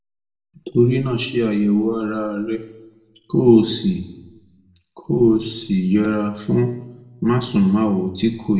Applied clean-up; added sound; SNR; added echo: none; none; none; reverberation time 0.8 s.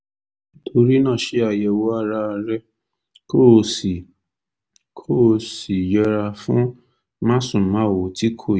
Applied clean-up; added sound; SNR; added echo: none; none; none; none.